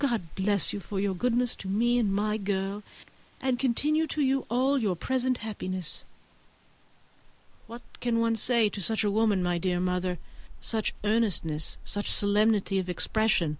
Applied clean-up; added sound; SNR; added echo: none; Rain; 15 dB; none.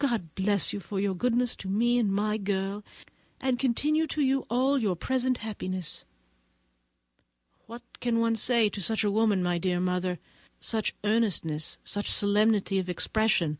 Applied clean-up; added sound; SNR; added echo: none; none; none; none.